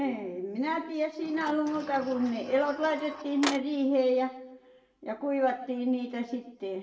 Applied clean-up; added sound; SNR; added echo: none; Sliding door; 10 dB; reverberation time 0.6 s.